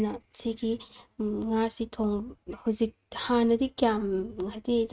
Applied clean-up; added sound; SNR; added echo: neural mask model RNNoise.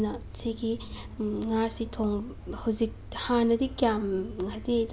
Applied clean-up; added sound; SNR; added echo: none; none; none; none.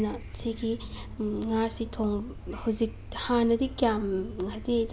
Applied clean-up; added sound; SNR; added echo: none; Subway, metro, underground / Wind; 17 dB; none.